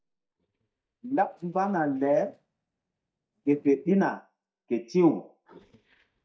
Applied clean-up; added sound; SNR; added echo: neural mask model DeepFilterNet 3.